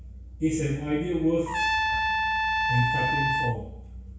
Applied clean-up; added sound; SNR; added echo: none; Trumpet; -3 dB; reverberation time 0.6 s.